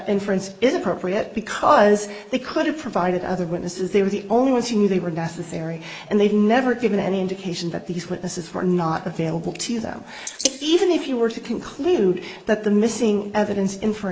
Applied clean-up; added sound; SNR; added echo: neural mask model Resemble Enhance denoiser.